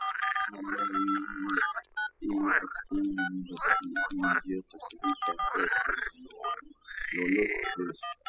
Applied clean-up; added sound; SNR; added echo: classical method spectral subtraction.